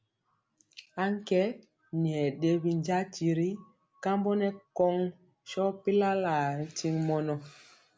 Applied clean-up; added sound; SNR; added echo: none; none; none; none.